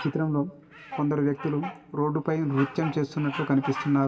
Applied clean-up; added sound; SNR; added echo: none; Bird vocalization, bird call, bird song; 13 dB; reverberation time 1.1 s.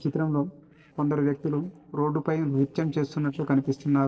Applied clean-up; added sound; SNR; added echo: neural separator model SepFormer DNS4.